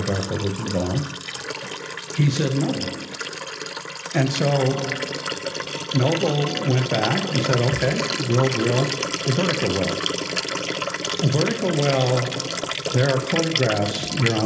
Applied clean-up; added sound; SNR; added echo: none; Liquid; 5 dB; reverberation time 0.8 s.